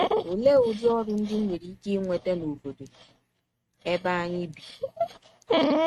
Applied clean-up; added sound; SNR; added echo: neural mask model RNNoise.